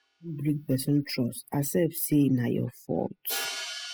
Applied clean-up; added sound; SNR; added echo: classical method spectral subtraction.